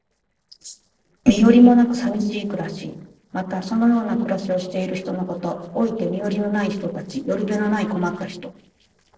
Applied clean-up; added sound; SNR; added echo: neural separator model SepFormer DNS4.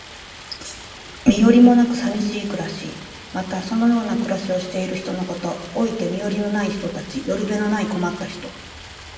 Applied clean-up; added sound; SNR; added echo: none; Stream; 18 dB; reverberation time 1.0 s.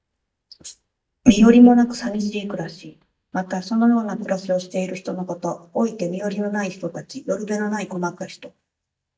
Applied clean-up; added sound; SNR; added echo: neural mask model DeepFilterNet 3.